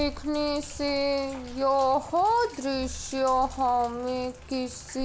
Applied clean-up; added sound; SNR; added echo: none; Sink (filling or washing); 15 dB; none.